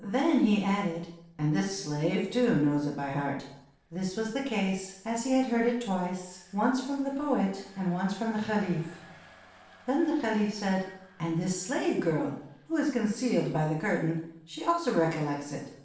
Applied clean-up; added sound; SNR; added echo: neural separator model SepFormer DNS4.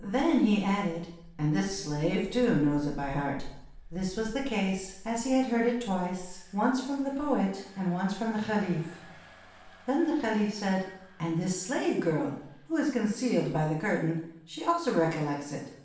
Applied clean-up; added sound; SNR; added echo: none; Engine; 18 dB; reverberation time 0.7 s.